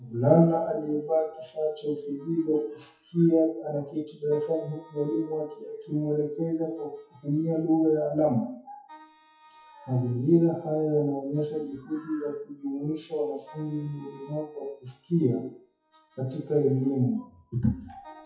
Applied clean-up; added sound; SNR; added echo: classical method WPE with log-MMSE.